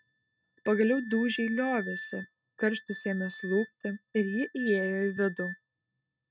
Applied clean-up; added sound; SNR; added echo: neural mask model RNNoise.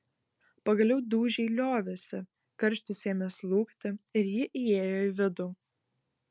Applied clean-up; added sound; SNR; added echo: none; none; none; none.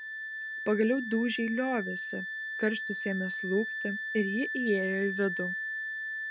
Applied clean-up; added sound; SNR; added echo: none; Wind instrument, woodwind instrument; 4 dB; none.